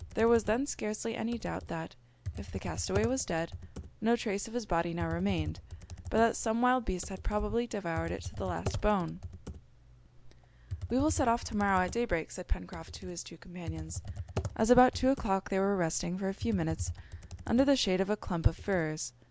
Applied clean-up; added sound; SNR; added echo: none; Computer keyboard; 11 dB; none.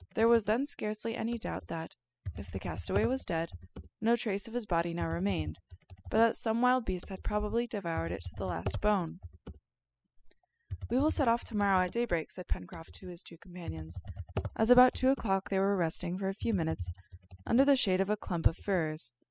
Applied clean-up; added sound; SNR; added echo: classical method spectral subtraction.